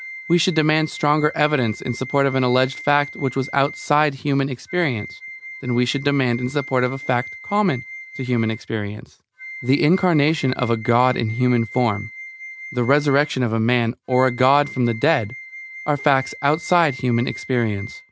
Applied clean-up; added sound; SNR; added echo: none; Wind instrument, woodwind instrument; 16 dB; none.